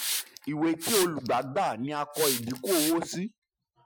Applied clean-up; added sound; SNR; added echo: classical method Wiener filter.